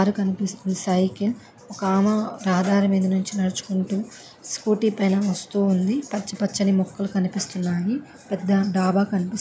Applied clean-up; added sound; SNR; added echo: none; none; none; none.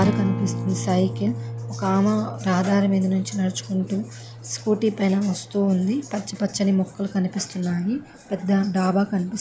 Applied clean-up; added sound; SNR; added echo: none; Acoustic guitar; 10 dB; none.